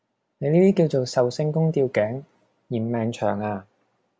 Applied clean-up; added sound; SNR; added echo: none; none; none; none.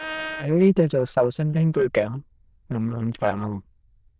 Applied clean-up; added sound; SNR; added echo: neural diffusion model UNIVERSE++.